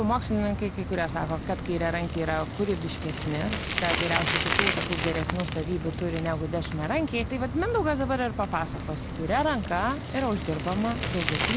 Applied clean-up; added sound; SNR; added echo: none; Bicycle; 3 dB; none.